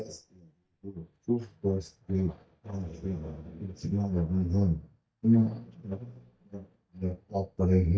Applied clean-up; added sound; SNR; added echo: neural mask model DeepFilterNet 3.